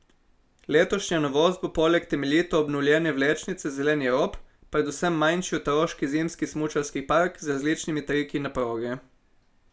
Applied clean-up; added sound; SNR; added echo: none; none; none; none.